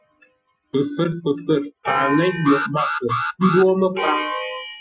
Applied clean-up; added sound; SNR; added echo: classical method Wiener filter.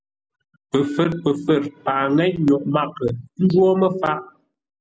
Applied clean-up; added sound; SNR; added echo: none; none; none; none.